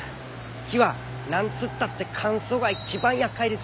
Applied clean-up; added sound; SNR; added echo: none; none; none; none.